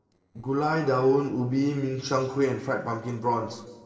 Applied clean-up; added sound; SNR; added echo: neural separator model SepFormer DNS4.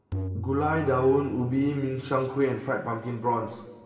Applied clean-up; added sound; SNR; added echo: none; Tabla; 11 dB; reverberation time 2.4 s.